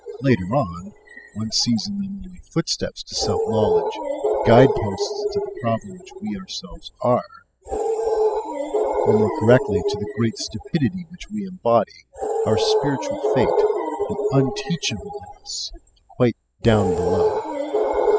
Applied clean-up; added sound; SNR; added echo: classical method spectral subtraction.